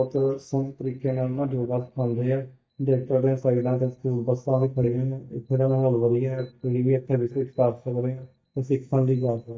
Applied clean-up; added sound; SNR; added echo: neural mask model DeepFilterNet 3.